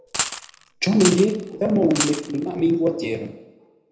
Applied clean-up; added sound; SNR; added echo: none; Coin (dropping); 7 dB; reverberation time 0.7 s.